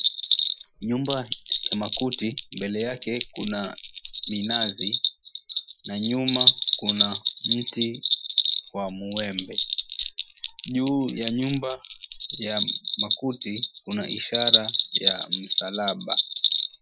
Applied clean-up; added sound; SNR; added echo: classical method Wiener filter.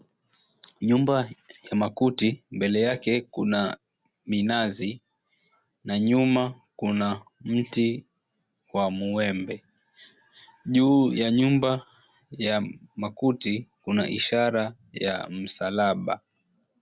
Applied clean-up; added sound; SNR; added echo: none; none; none; none.